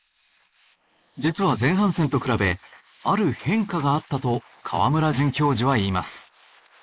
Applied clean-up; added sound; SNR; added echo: neural mask model Resemble Enhance denoiser.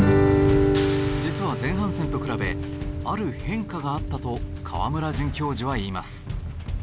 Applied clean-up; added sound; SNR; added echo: none; Guitar; -2 dB; none.